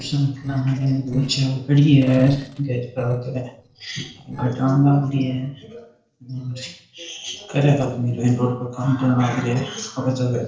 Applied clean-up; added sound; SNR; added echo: neural separator model SepFormer DNS4.